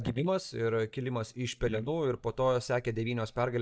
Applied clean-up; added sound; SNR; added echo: neural mask model DeepFilterNet 3.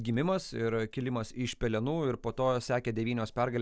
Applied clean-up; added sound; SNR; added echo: none; none; none; none.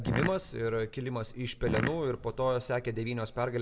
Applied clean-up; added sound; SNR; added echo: none; Fart; 4 dB; reverberation time 1.4 s.